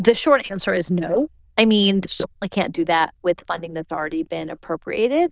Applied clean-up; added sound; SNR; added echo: neural diffusion model UNIVERSE++.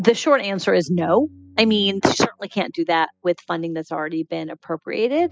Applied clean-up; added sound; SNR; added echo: classical method spectral subtraction.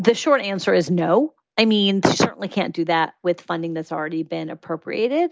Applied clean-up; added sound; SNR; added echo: none; none; none; none.